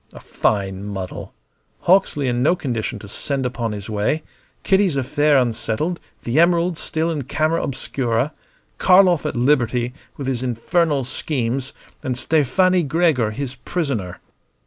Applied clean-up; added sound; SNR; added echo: none; none; none; none.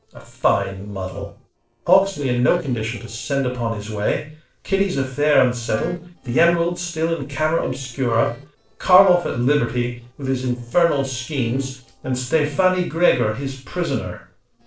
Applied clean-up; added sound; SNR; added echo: neural separator model SepFormer DNS4.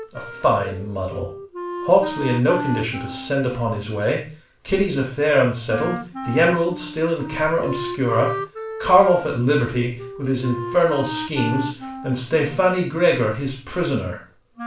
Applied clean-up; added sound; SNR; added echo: none; Wind instrument, woodwind instrument; 11 dB; reverberation time 0.3 s.